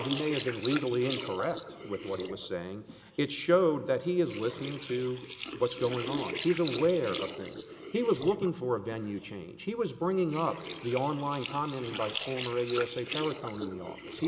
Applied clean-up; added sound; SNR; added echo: neural mask model Resemble Enhance denoiser.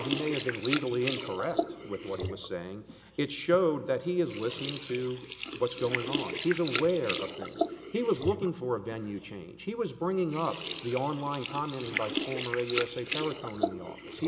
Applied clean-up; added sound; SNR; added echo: none; Sink (filling or washing); 5 dB; none.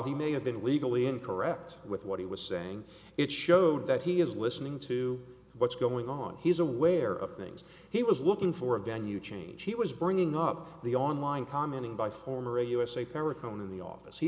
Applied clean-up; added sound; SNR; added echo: none; none; none; none.